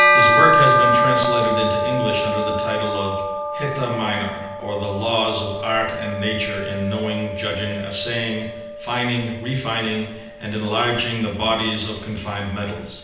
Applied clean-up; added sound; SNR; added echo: none; Bell; -1 dB; reverberation time 0.9 s.